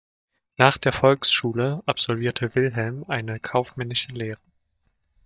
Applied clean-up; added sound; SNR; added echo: neural mask model DeepFilterNet 3.